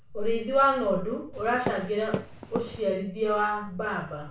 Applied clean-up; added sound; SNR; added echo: none; Walk, footsteps; 8 dB; reverberation time 0.4 s.